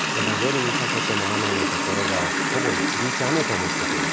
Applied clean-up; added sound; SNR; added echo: none; Water tap, faucet; -5 dB; none.